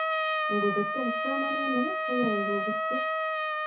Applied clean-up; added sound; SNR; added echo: none; Trumpet; -3 dB; reverberation time 0.3 s.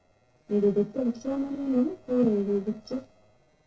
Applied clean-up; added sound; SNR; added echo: neural separator model SepFormer DNS4.